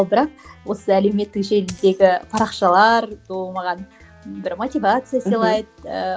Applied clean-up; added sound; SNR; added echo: none; Coin (dropping); 20 dB; none.